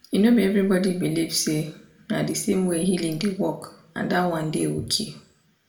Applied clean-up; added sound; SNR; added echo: none; none; none; reverberation time 0.4 s.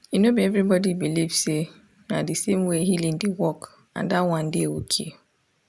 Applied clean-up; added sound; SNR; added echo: none; none; none; none.